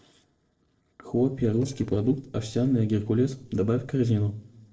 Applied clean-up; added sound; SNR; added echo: neural separator model SepFormer DNS4.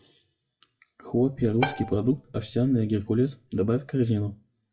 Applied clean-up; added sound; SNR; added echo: classical method WPE with log-MMSE.